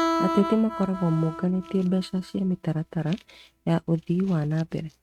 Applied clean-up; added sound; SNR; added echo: neural mask model RNNoise.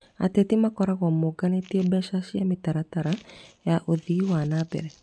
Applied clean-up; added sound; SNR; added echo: none; none; none; none.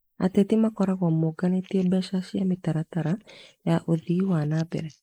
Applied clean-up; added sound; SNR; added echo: neural mask model Resemble Enhance denoiser.